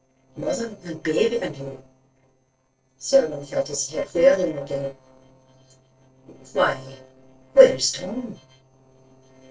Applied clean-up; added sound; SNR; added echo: neural separator model SepFormer DNS4.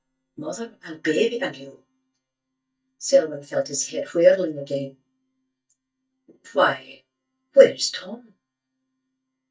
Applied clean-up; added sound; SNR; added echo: neural mask model DeepFilterNet 3.